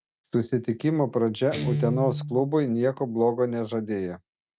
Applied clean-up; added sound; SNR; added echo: none; Guitar; 9 dB; none.